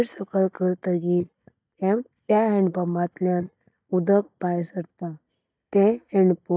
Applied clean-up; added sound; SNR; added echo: neural mask model DeepFilterNet 3.